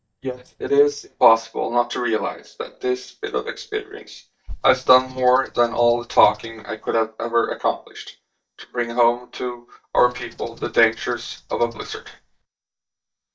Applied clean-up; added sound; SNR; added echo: neural mask model DeepFilterNet 3.